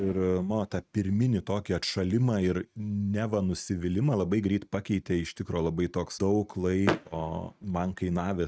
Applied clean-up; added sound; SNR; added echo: neural mask model RNNoise.